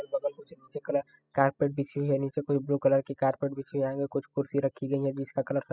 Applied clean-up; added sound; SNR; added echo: classical method spectral subtraction.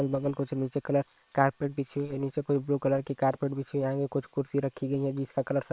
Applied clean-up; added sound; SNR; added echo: neural separator model SepFormer WHAM!.